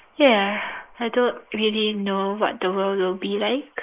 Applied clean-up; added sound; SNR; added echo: neural mask model Resemble Enhance denoiser.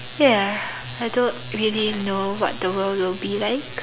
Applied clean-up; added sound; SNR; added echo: none; none; none; none.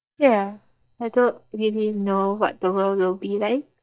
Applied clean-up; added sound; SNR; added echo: neural mask model DeepFilterNet 3.